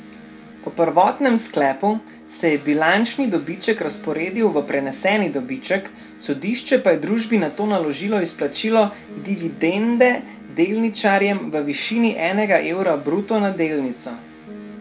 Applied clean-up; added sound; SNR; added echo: none; Electric guitar + Bass guitar; 20 dB; none.